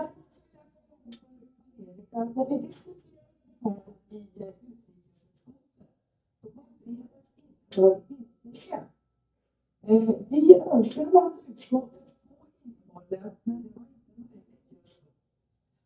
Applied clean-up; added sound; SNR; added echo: neural mask model DeepFilterNet 3.